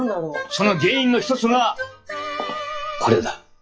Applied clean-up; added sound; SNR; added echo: classical method WPE with log-MMSE.